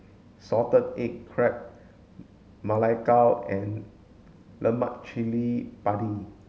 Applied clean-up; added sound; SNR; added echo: none; none; none; none.